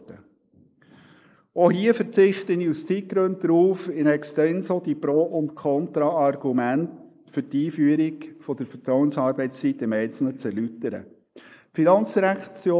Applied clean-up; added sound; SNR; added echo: neural mask model Resemble Enhance denoiser.